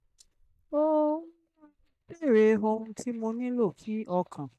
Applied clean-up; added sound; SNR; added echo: neural mask model DeepFilterNet 3.